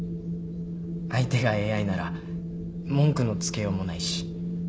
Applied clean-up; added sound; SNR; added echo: none; Wind; 4 dB; none.